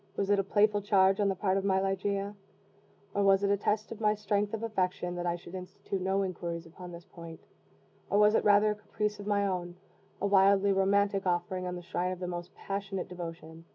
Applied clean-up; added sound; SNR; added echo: none; none; none; none.